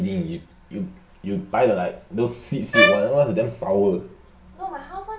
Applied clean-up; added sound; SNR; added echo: none; Bowed string instrument; -3 dB; reverberation time 0.4 s.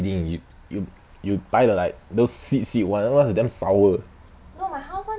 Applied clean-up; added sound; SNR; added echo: none; none; none; none.